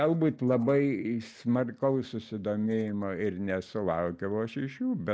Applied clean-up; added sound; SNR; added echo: neural mask model Resemble Enhance denoiser.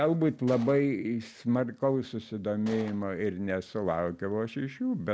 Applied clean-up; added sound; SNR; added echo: none; Gunshot, gunfire; 15 dB; none.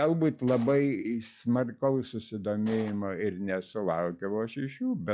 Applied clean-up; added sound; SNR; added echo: classical method log-MMSE.